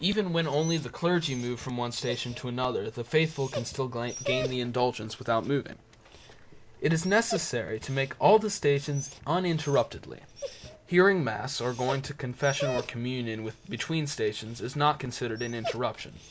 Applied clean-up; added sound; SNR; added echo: none; Dog; 13 dB; none.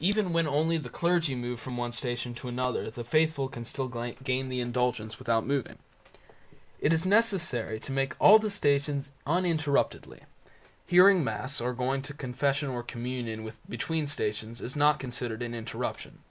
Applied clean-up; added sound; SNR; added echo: none; none; none; none.